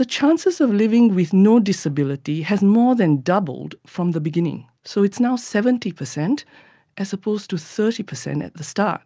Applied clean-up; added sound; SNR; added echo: none; none; none; none.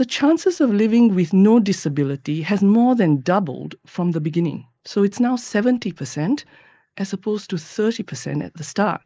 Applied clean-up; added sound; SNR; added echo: neural mask model Resemble Enhance denoiser.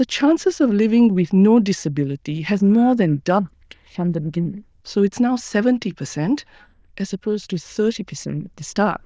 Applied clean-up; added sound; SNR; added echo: neural diffusion model UNIVERSE++.